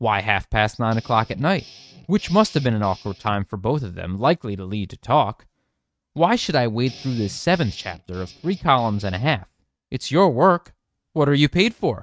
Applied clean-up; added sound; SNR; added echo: neural mask model RNNoise.